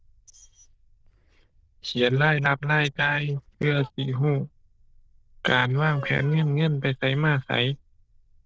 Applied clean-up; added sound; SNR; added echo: neural diffusion model UNIVERSE++.